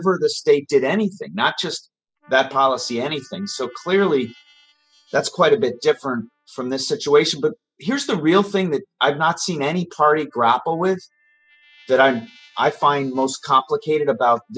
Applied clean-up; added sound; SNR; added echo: classical method spectral subtraction.